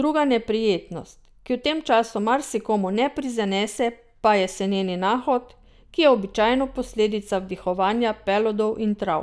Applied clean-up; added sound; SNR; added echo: none; none; none; none.